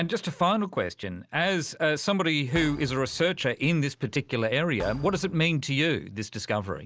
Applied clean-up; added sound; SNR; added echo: none; Thump, thud; 18 dB; none.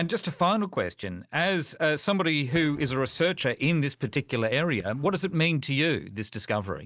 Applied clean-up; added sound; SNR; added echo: neural mask model DeepFilterNet 3.